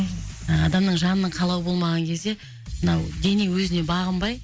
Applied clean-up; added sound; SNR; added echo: none; none; none; none.